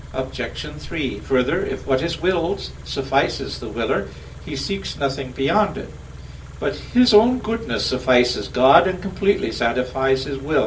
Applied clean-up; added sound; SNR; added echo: none; Idling / Car; 15 dB; reverberation time 0.3 s.